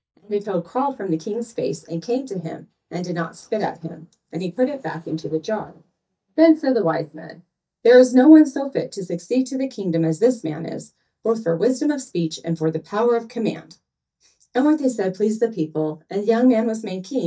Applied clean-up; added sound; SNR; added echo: neural mask model DeepFilterNet 3.